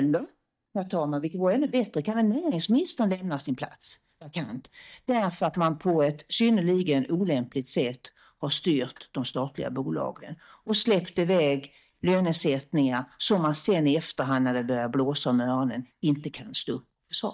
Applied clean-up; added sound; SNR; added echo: neural mask model DeepFilterNet 3.